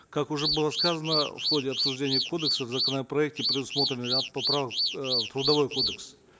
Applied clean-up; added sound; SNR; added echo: neural mask model Resemble Enhance denoiser.